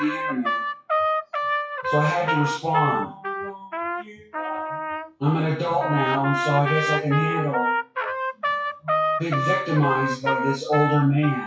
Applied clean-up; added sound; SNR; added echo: classical method WPE with log-MMSE.